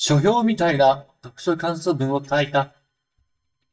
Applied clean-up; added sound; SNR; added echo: neural mask model DeepFilterNet 3.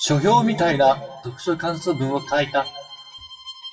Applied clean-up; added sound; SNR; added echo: classical method WPE with log-MMSE.